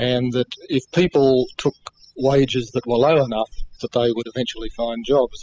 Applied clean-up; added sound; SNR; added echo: classical method spectral subtraction.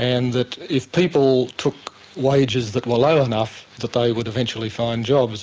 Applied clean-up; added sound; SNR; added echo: none; none; none; none.